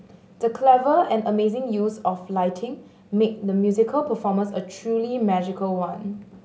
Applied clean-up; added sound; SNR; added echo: none; none; none; none.